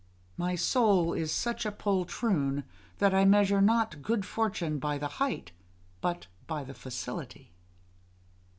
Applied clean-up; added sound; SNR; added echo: none; none; none; none.